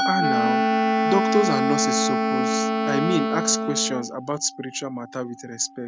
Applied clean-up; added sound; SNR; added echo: none; Wind instrument, woodwind instrument + Musical instrument; -3 dB; none.